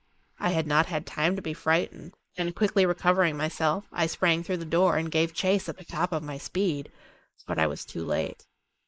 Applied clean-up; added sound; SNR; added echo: neural mask model Resemble Enhance denoiser.